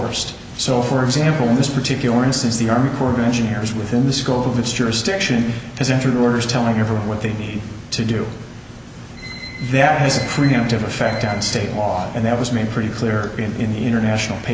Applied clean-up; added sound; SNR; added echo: none; none; none; none.